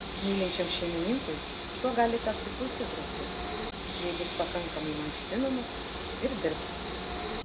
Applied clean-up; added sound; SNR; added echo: none; Train; -3 dB; reverberation time 0.4 s.